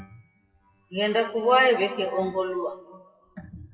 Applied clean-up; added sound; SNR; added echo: classical method WPE with log-MMSE.